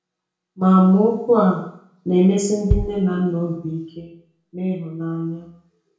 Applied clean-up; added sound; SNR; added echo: none; Bass drum; 7 dB; reverberation time 0.5 s.